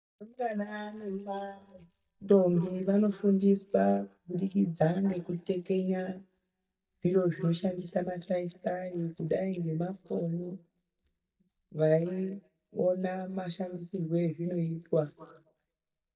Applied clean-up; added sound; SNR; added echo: neural mask model DeepFilterNet 3.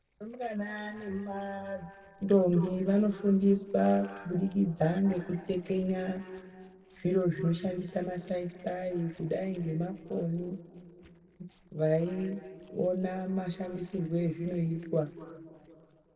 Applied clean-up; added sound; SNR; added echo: neural separator model SepFormer DNS4.